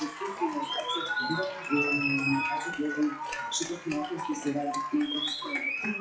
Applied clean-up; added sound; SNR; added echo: classical method WPE with log-MMSE.